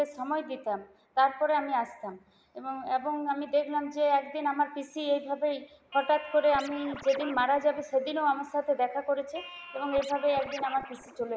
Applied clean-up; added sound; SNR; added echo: none; Scratching (performance technique); 14 dB; none.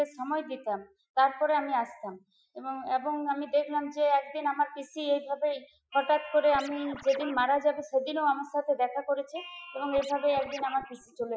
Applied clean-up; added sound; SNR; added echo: classical method Wiener filter.